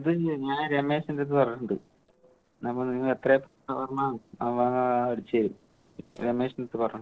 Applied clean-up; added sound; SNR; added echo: neural separator model SepFormer DNS4.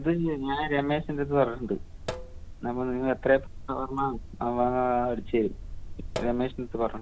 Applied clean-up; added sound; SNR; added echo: none; Sink (filling or washing); 10 dB; none.